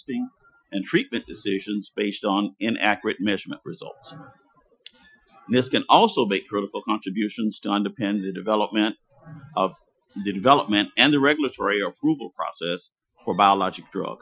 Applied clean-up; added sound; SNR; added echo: classical method Wiener filter.